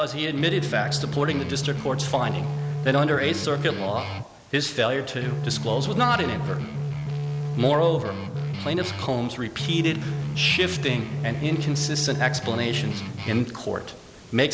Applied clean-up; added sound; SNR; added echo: none; Guitar; 3 dB; none.